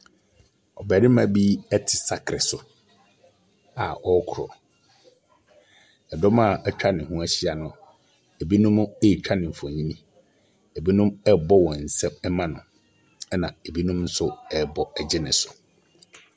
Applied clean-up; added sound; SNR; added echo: none; none; none; none.